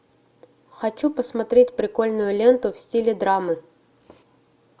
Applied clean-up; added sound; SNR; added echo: none; none; none; none.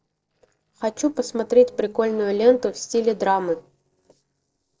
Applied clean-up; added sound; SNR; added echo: neural separator model SepFormer DNS4.